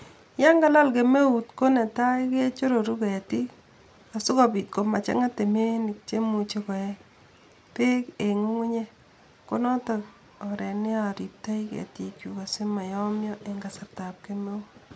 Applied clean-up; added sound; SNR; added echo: none; none; none; none.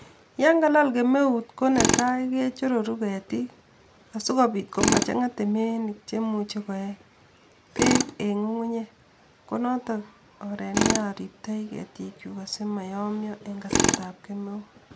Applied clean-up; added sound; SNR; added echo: none; Tools; 5 dB; none.